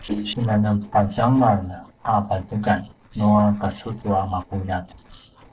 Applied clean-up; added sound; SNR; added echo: neural separator model SepFormer DNS4.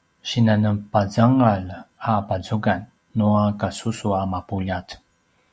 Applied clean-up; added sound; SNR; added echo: none; none; none; none.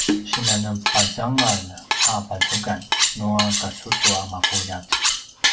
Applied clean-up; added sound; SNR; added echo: none; Cutlery, silverware; -4 dB; reverberation time 0.2 s.